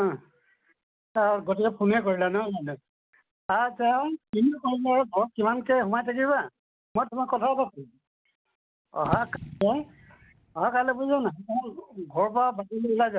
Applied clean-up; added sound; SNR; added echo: none; Fireworks / Boom; 14 dB; none.